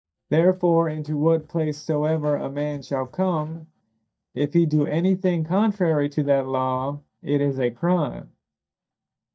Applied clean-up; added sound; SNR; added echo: neural mask model DeepFilterNet 3.